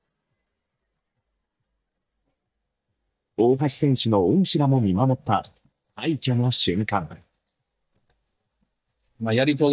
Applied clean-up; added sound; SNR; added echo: neural mask model DeepFilterNet 3.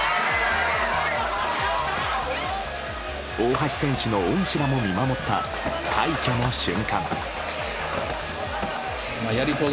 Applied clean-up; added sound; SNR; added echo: none; Domestic sounds, home sounds; 7 dB; none.